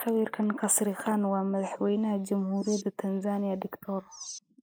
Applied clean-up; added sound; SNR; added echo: neural mask model Resemble Enhance denoiser.